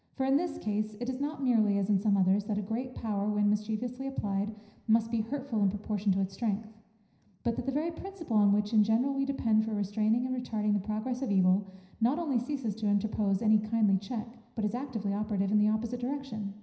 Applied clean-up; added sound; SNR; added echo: none; none; none; reverberation time 0.9 s.